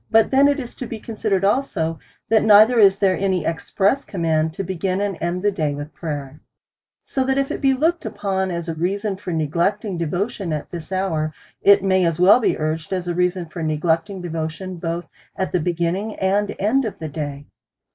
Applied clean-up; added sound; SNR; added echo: neural mask model Resemble Enhance denoiser.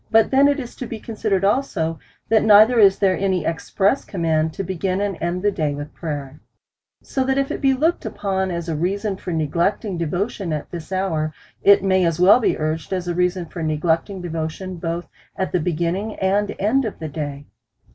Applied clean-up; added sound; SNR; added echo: none; none; none; none.